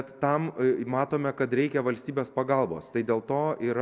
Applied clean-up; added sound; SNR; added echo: none; none; none; none.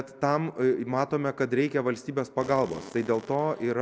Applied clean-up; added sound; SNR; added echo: none; Fart + Coin (dropping); 18 dB; none.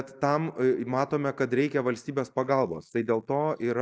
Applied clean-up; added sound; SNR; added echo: neural mask model Resemble Enhance denoiser.